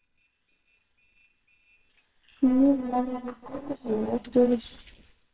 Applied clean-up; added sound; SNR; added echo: neural separator model SepFormer WHAMR!.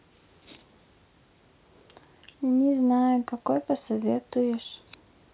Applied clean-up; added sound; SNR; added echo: none; none; none; none.